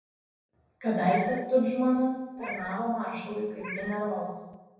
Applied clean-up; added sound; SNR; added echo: none; Meow; 14 dB; reverberation time 1.1 s.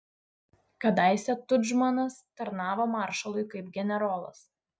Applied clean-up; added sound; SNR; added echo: none; none; none; none.